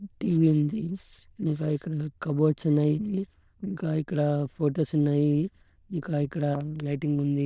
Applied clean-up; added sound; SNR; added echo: neural diffusion model UNIVERSE++.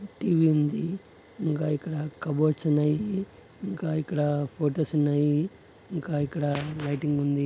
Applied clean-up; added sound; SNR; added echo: none; Bird vocalization, bird call, bird song; 6 dB; none.